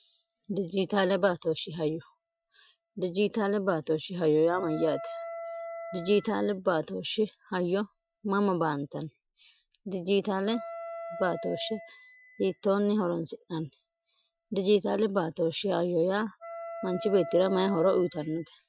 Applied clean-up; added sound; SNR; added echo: classical method Wiener filter.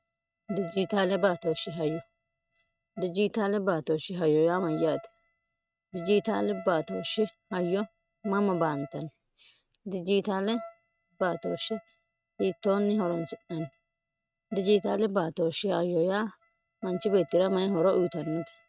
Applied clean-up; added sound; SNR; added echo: neural mask model RNNoise.